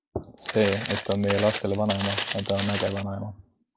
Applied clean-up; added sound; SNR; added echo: none; Walk, footsteps; -1 dB; none.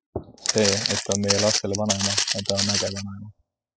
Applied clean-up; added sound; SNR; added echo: classical method spectral subtraction.